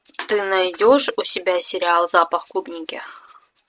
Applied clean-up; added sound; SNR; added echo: neural mask model RNNoise.